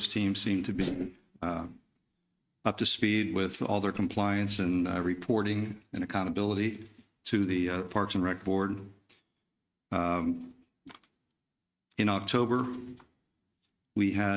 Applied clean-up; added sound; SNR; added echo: neural mask model RNNoise.